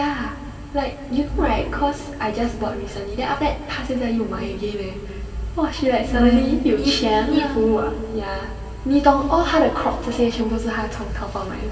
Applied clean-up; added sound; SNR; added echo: none; none; none; reverberation time 2.6 s.